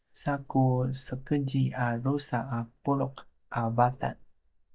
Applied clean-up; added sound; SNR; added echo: neural mask model DeepFilterNet 3.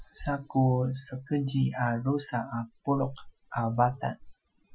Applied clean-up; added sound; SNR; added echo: classical method Wiener filter.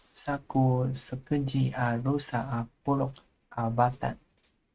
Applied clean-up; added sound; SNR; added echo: neural mask model RNNoise.